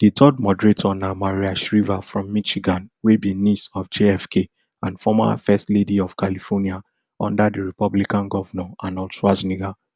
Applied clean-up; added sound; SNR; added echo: none; none; none; none.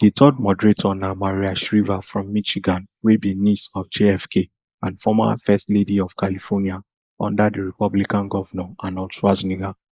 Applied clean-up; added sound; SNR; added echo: neural mask model Resemble Enhance denoiser.